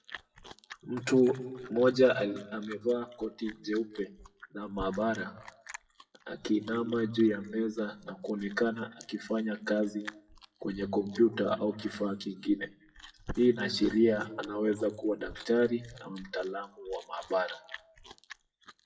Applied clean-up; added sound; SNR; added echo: classical method WPE with log-MMSE.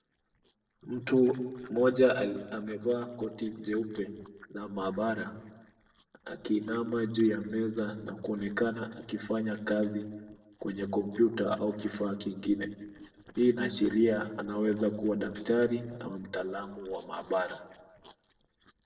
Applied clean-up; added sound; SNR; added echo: neural separator model SepFormer DNS4.